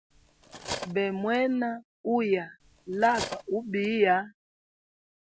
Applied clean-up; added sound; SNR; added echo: none; Cutlery, silverware; 12 dB; none.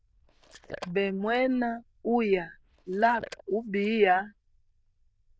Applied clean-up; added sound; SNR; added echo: neural diffusion model UNIVERSE++.